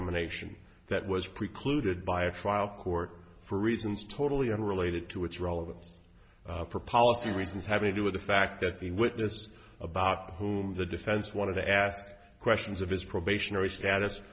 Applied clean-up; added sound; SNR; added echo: none; none; none; none.